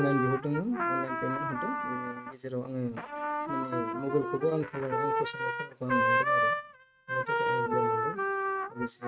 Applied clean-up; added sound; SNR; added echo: neural mask model RNNoise.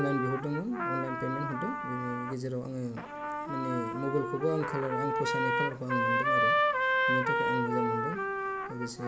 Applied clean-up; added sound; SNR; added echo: none; Trumpet; -3 dB; none.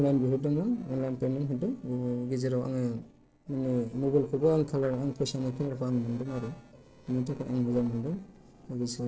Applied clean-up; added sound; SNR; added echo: neural separator model SepFormer DNS4.